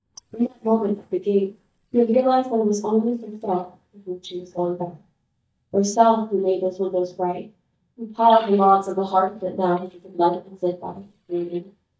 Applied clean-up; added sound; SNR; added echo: neural mask model DeepFilterNet 3.